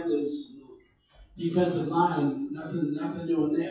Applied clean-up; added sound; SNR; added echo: classical method WPE with log-MMSE.